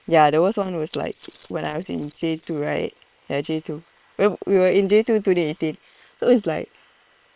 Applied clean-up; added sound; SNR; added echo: neural separator model SepFormer WHAM!.